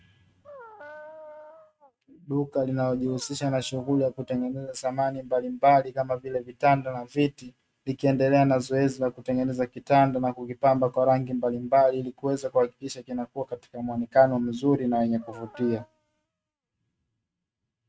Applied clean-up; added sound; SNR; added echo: neural mask model RNNoise.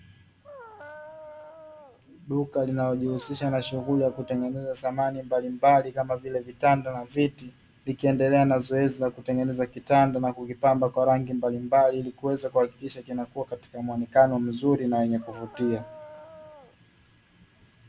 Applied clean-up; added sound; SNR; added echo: none; Dog; 19 dB; none.